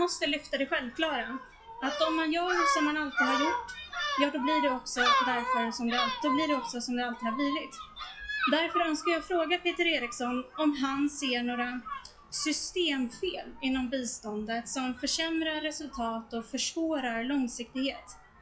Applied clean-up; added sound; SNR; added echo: classical method WPE with log-MMSE.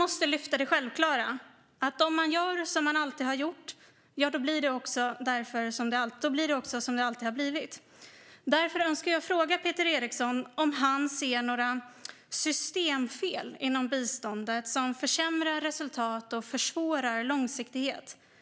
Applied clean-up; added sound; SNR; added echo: none; none; none; none.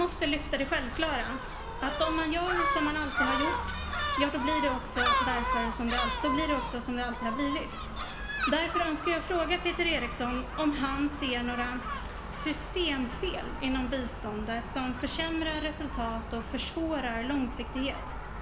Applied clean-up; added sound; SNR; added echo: none; Gull, seagull; 2 dB; reverberation time 2.8 s.